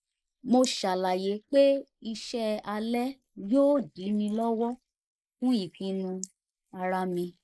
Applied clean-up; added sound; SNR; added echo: neural mask model Resemble Enhance denoiser.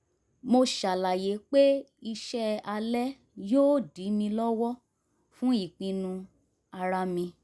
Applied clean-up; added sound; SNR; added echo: none; none; none; none.